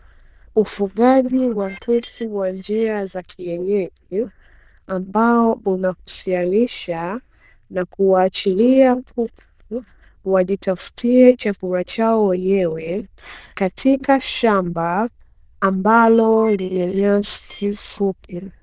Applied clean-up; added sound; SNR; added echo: neural diffusion model UNIVERSE++.